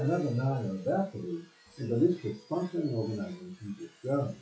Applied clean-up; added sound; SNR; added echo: classical method WPE with log-MMSE.